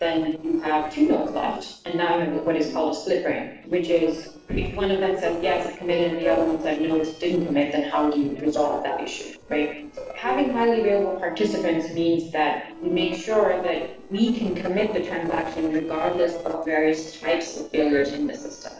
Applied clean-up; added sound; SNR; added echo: neural separator model SepFormer DNS4.